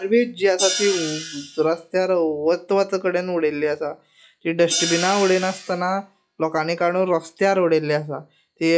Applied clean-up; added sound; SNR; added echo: classical method log-MMSE.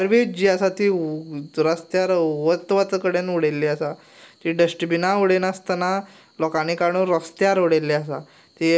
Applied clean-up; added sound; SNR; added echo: none; none; none; none.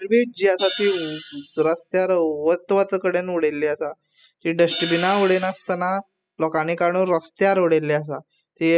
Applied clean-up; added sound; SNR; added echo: classical method spectral subtraction.